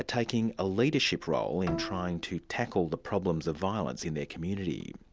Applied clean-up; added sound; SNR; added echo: none; Bowed string instrument; 11 dB; none.